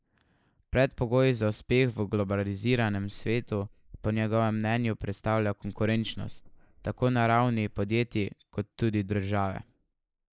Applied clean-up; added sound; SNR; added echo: neural mask model Resemble Enhance denoiser.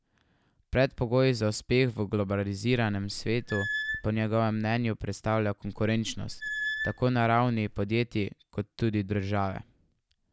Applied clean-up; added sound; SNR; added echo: none; Squeak / Screech; 9 dB; none.